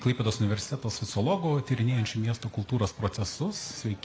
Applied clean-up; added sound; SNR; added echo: none; none; none; none.